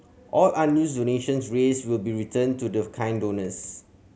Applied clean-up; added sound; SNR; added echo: none; none; none; none.